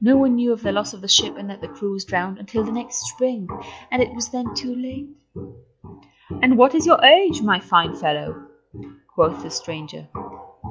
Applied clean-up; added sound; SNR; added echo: classical method log-MMSE.